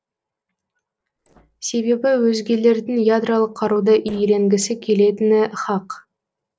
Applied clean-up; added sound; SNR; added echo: neural separator model SepFormer DNS4.